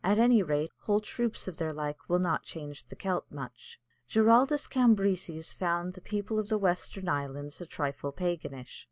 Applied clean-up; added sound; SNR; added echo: none; none; none; none.